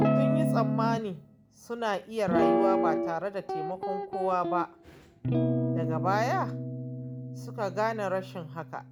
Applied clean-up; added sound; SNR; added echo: none; Guitar; -3 dB; none.